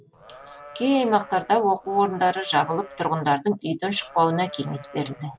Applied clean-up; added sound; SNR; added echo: none; Livestock, farm animals, working animals; 20 dB; none.